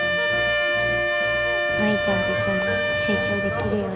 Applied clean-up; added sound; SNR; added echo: none; Wind instrument, woodwind instrument; -4 dB; none.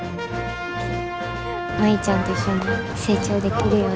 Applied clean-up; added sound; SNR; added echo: none; none; none; none.